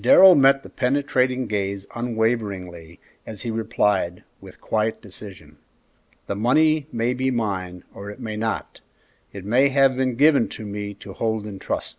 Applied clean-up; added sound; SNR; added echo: none; none; none; none.